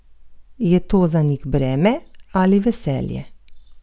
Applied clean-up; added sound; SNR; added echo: none; none; none; none.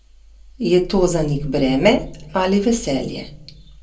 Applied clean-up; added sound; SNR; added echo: none; none; none; reverberation time 0.2 s.